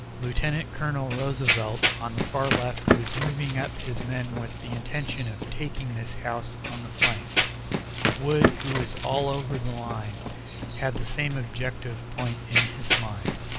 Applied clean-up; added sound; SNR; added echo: none; Run; -1 dB; none.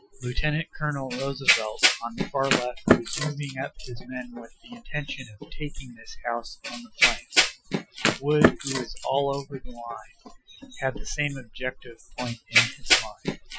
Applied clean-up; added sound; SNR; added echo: classical method Wiener filter.